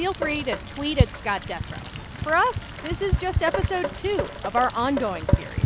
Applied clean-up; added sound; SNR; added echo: none; Rain; 1 dB; none.